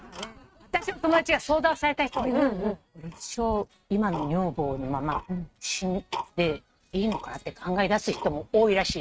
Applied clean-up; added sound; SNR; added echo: neural mask model RNNoise.